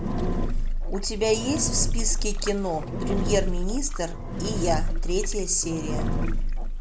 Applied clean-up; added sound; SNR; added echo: none; Engine; -3 dB; none.